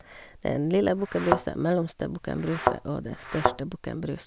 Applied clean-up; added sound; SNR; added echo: none; Thump, thud; 1 dB; none.